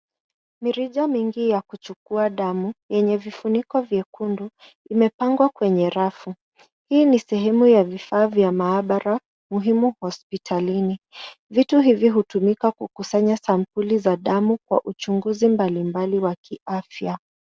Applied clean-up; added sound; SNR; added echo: none; none; none; none.